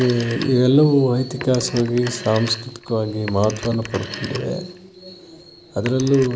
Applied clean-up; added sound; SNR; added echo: none; Telephone; 16 dB; none.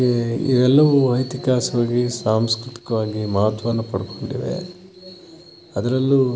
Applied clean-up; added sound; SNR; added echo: none; none; none; none.